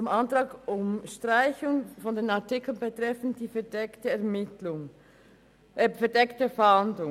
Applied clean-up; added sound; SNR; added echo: none; none; none; none.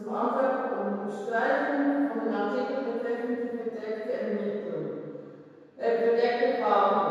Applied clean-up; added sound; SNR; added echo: none; none; none; reverberation time 2.2 s.